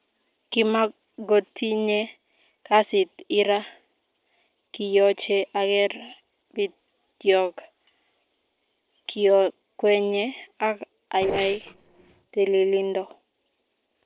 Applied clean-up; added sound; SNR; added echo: neural separator model SepFormer DNS4.